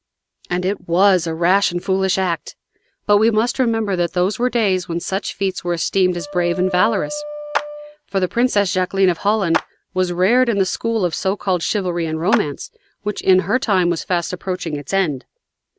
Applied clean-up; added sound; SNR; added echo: none; Clapping + Wind instrument, woodwind instrument; 11 dB; none.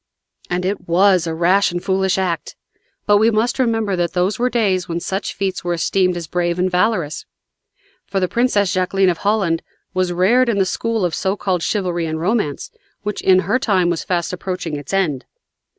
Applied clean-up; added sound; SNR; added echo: none; none; none; none.